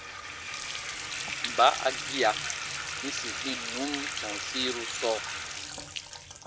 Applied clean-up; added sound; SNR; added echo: none; Bathtub (filling or washing) / Water tap, faucet; 3 dB; none.